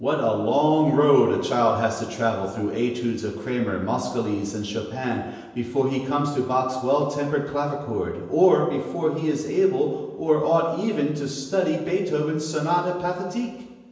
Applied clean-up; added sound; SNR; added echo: none; none; none; reverberation time 1.0 s.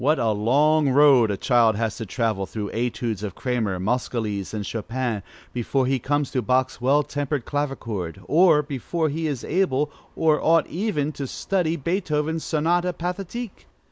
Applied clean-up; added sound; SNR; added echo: none; none; none; none.